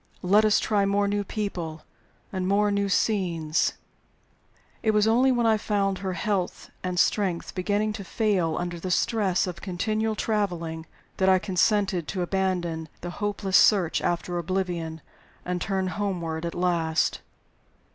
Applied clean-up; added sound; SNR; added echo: none; none; none; none.